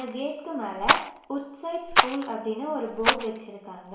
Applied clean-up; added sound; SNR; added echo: none; Rattle; -3 dB; reverberation time 0.7 s.